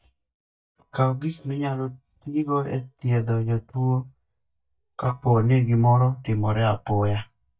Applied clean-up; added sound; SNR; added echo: neural mask model DeepFilterNet 3.